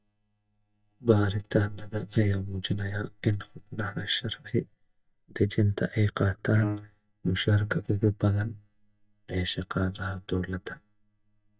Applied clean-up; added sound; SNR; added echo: neural mask model DeepFilterNet 3.